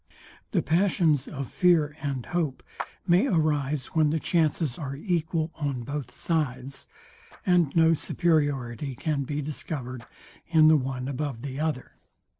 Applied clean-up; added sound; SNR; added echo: neural separator model SepFormer DNS4.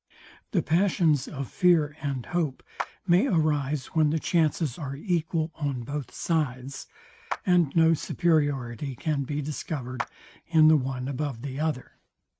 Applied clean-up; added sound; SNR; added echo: neural mask model RNNoise.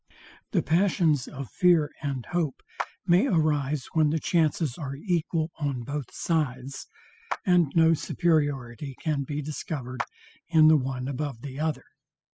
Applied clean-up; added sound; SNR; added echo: classical method spectral subtraction.